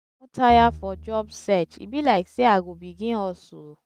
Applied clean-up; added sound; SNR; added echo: neural mask model RNNoise.